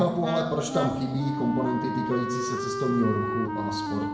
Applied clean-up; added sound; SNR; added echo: none; Wind instrument, woodwind instrument; 3 dB; reverberation time 0.8 s.